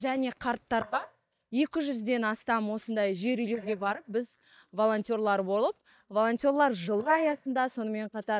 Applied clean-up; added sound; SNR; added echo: neural mask model DeepFilterNet 3.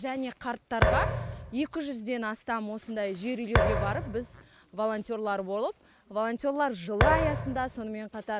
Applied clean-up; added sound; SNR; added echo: none; Thump, thud; -3 dB; none.